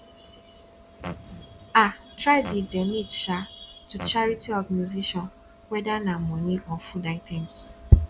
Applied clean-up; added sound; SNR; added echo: none; Fart; 15 dB; none.